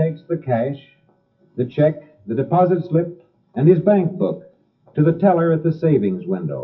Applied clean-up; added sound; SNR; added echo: classical method WPE with log-MMSE.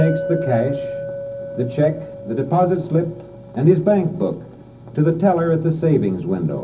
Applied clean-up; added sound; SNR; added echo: none; Chink, clink; 12 dB; reverberation time 0.4 s.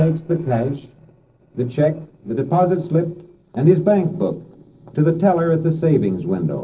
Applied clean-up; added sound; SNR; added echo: neural separator model SepFormer DNS4.